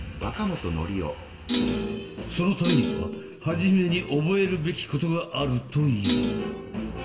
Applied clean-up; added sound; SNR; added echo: none; Thump, thud; -2 dB; reverberation time 1.9 s.